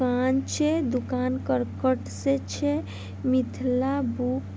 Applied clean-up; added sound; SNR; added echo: none; none; none; none.